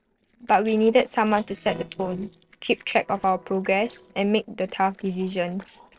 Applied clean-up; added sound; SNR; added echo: neural separator model SepFormer DNS4.